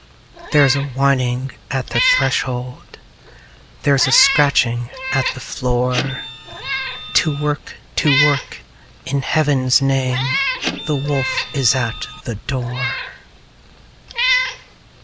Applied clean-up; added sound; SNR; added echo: none; Printer + Meow; 5 dB; none.